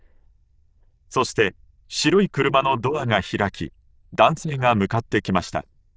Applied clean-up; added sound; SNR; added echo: neural diffusion model UNIVERSE++.